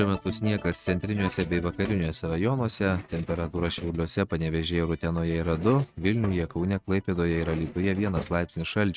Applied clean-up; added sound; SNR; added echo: neural mask model RNNoise.